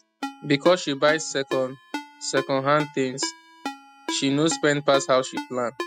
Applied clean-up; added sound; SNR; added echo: classical method spectral subtraction.